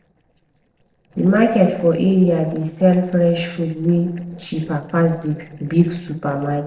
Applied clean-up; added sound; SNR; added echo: neural separator model SepFormer DNS4.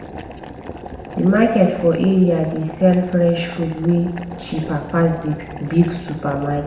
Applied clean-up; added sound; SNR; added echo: none; Boiling; 15 dB; reverberation time 0.9 s.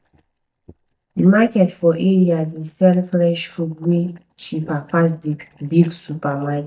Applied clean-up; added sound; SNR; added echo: neural mask model DeepFilterNet 3.